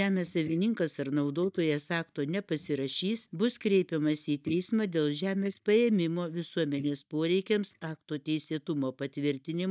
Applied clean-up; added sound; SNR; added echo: neural mask model DeepFilterNet 3.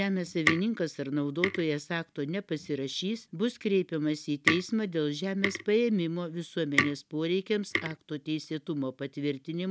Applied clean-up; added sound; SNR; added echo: none; Tick; 4 dB; none.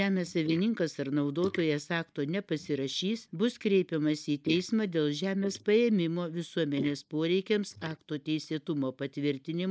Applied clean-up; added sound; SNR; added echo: neural mask model Resemble Enhance denoiser.